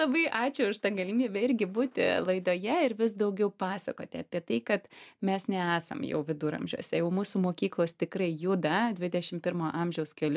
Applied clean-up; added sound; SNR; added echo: none; none; none; none.